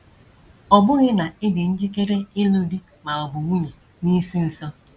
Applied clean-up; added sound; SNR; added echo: none; none; none; none.